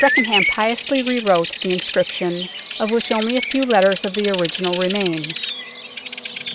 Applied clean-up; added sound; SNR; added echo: none; Bird vocalization, bird call, bird song; 5 dB; none.